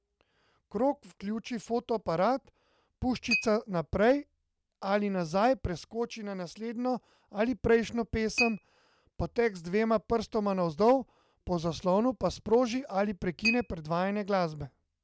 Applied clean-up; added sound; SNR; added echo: none; Chink, clink; 13 dB; none.